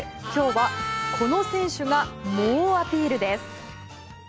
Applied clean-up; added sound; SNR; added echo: none; Harmonica; 8 dB; none.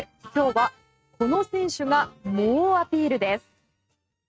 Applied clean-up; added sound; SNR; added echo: neural mask model RNNoise.